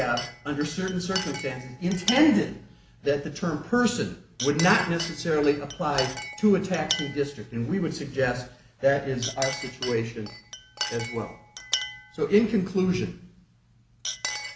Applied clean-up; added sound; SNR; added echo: none; Chink, clink; 10 dB; none.